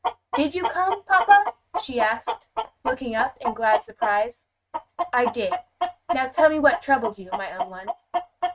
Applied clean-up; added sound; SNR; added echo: neural mask model RNNoise.